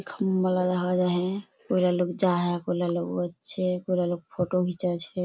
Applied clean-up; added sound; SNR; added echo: none; none; none; none.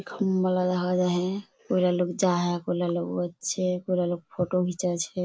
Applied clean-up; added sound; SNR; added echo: neural mask model Resemble Enhance denoiser.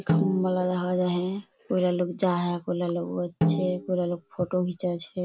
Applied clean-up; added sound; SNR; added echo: none; Snare drum; 3 dB; none.